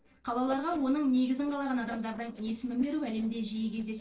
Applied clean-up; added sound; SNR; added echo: neural separator model SepFormer DNS4.